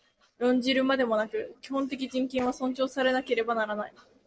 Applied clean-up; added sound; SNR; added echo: neural separator model SepFormer DNS4.